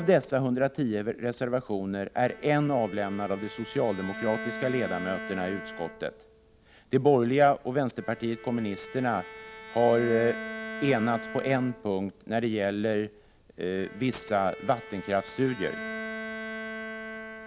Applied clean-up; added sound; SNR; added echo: none; Bowed string instrument; 12 dB; none.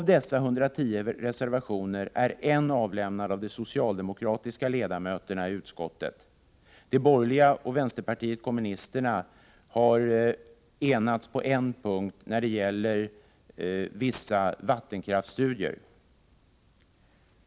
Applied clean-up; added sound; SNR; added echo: none; none; none; none.